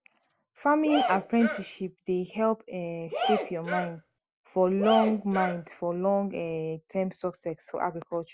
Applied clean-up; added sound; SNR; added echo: none; Cheering; 3 dB; none.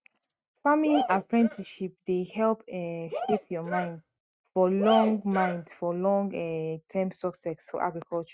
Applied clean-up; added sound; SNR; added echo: neural mask model RNNoise.